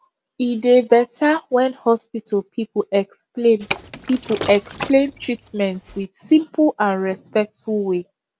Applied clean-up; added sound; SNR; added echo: none; Liquid; 11 dB; none.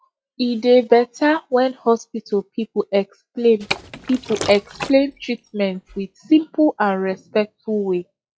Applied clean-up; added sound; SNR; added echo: classical method log-MMSE.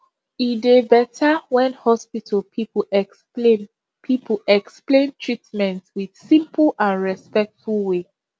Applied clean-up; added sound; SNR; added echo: none; none; none; none.